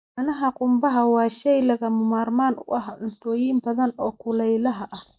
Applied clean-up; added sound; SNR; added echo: neural mask model Resemble Enhance denoiser.